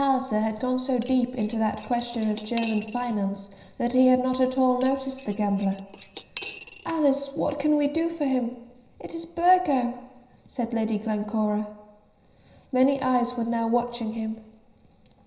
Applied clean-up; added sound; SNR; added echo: none; Cutlery, silverware / Dishes, pots, and pans; 18 dB; reverberation time 0.9 s.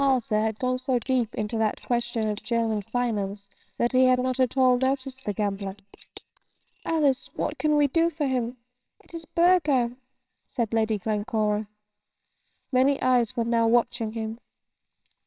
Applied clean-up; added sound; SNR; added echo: neural separator model SepFormer WHAMR!.